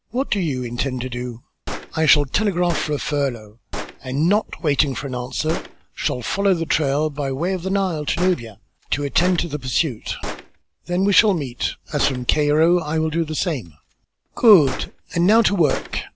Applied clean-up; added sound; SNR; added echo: none; Gunshot, gunfire; 13 dB; none.